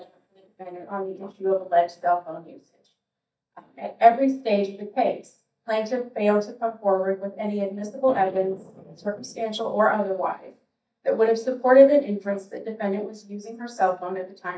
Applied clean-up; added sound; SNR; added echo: neural mask model DeepFilterNet 3.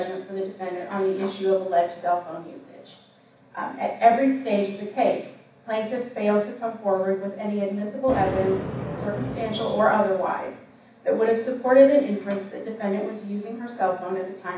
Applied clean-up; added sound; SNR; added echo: none; Thunder; 15 dB; reverberation time 0.6 s.